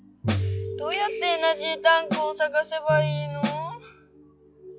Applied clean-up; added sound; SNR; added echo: classical method log-MMSE.